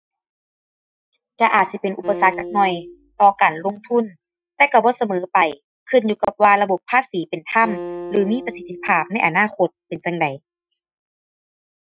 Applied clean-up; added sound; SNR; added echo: classical method Wiener filter.